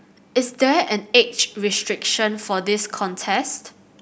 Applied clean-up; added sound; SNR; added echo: none; none; none; none.